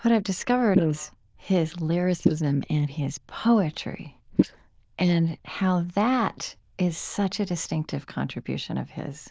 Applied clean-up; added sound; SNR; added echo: neural diffusion model UNIVERSE++.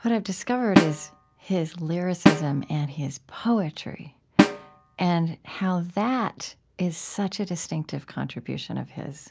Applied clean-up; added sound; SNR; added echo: none; Snare drum; -3 dB; none.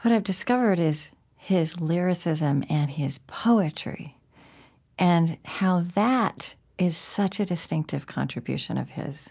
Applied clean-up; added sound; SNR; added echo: none; none; none; none.